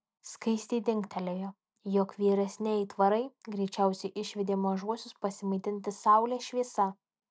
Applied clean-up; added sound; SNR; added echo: none; none; none; none.